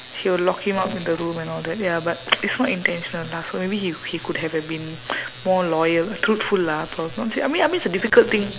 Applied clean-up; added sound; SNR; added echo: none; none; none; none.